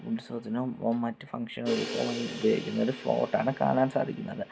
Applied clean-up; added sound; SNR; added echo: none; Crash cymbal; 12 dB; none.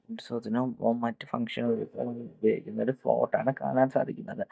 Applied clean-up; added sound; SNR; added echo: neural mask model DeepFilterNet 3.